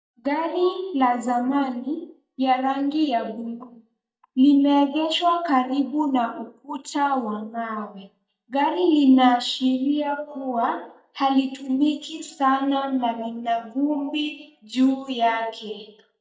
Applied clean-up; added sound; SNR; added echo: neural mask model DeepFilterNet 3.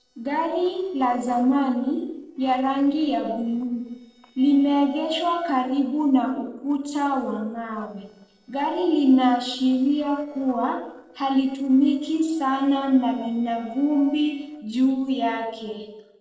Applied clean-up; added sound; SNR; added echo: neural separator model SepFormer DNS4.